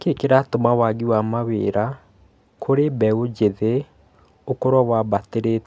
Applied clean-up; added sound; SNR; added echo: none; none; none; none.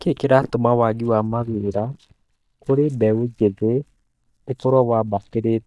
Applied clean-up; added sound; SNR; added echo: neural mask model DeepFilterNet 3.